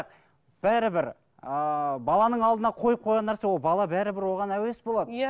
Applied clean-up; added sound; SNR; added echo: none; none; none; none.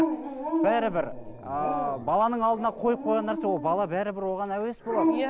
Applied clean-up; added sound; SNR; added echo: none; Dog; 4 dB; none.